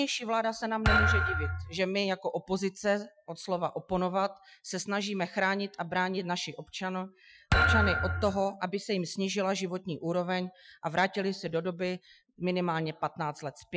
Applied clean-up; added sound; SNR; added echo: classical method Wiener filter.